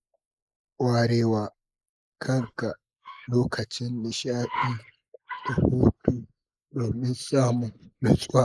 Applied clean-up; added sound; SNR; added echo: neural mask model Resemble Enhance denoiser.